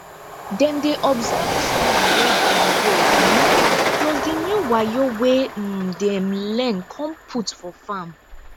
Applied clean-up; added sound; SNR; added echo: none; Train; -2 dB; none.